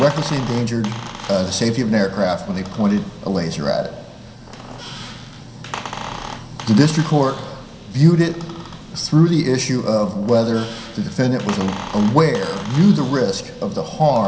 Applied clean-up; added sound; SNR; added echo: none; Squeak; 15 dB; reverberation time 0.3 s.